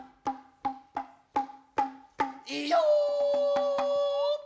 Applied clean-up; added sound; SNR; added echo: none; none; none; none.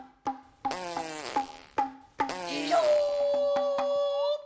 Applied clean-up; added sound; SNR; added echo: none; Fart; 11 dB; none.